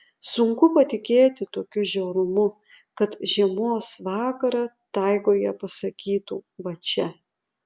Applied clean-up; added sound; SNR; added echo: none; none; none; none.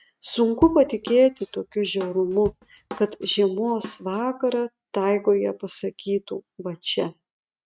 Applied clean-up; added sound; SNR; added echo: neural mask model RNNoise.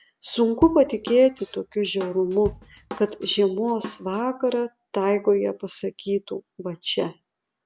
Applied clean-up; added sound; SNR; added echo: none; Drum / Drum kit; 16 dB; none.